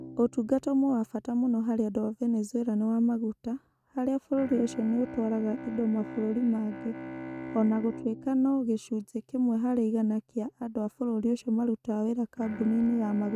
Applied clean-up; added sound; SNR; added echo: neural mask model RNNoise.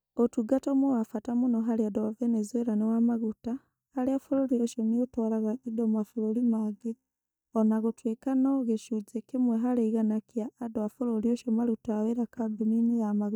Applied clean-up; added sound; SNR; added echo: neural mask model DeepFilterNet 3.